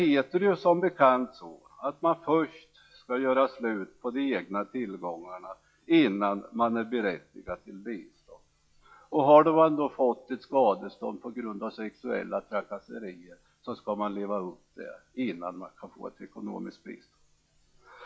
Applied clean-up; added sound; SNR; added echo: classical method log-MMSE.